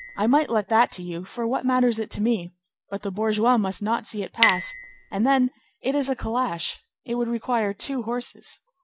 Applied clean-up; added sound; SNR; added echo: none; Chink, clink; 12 dB; none.